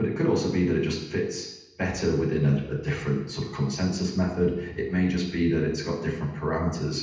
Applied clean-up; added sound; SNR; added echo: none; Bowed string instrument; 18 dB; reverberation time 0.9 s.